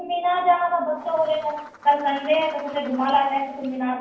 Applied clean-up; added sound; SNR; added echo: neural separator model SepFormer DNS4.